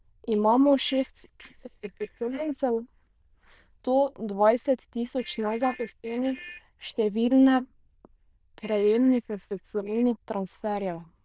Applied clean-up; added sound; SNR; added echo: neural diffusion model UNIVERSE++.